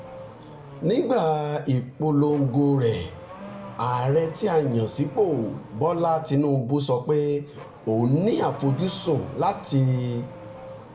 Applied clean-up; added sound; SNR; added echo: none; Accelerating, revving, vroom / Car; 17 dB; reverberation time 0.5 s.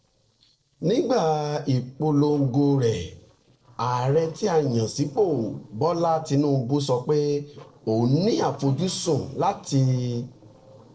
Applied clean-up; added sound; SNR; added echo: neural separator model SepFormer DNS4.